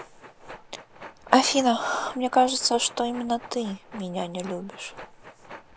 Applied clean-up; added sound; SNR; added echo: none; Train; 19 dB; none.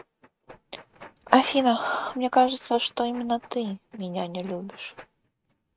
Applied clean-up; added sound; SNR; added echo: neural mask model RNNoise.